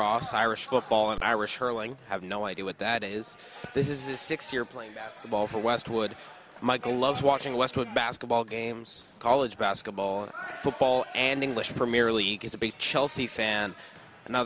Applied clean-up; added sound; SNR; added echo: none; none; none; none.